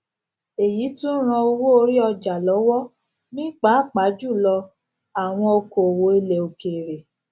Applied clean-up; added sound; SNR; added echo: none; none; none; none.